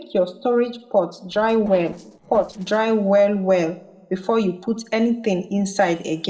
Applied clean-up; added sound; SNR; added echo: neural separator model SepFormer DNS4.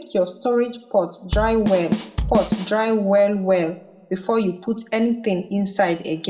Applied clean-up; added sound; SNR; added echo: none; Drum kit; 4 dB; reverberation time 0.6 s.